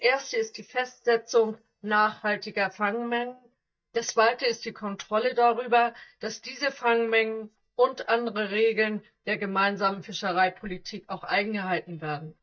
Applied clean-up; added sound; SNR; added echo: neural mask model DeepFilterNet 3.